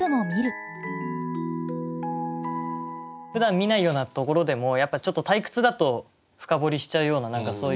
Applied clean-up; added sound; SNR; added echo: none; none; none; none.